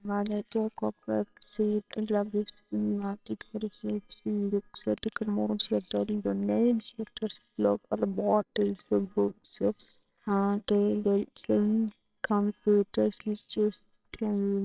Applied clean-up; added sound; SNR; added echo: neural separator model SepFormer WHAMR!.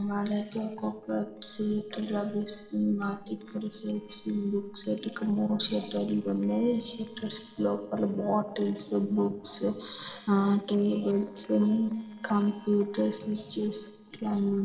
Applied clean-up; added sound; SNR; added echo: neural separator model SepFormer DNS4.